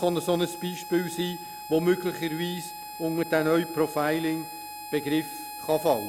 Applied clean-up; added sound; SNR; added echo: none; Harmonica; 12 dB; none.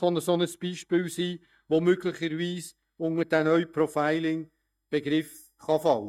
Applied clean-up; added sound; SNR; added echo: neural mask model DeepFilterNet 3.